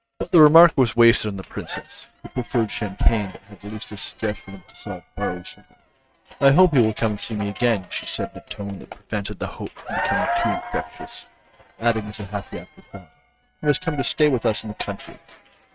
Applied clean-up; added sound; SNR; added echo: neural mask model RNNoise.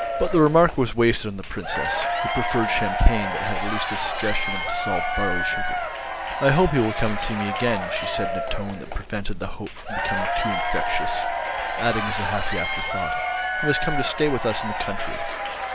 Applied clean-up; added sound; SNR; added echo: none; Applause / Crowd / Cheering; 3 dB; none.